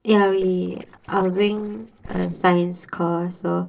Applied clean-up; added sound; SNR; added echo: neural separator model SepFormer DNS4.